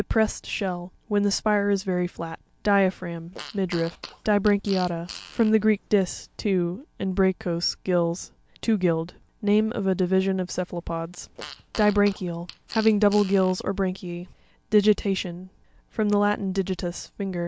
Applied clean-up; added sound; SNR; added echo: none; Fart; 18 dB; none.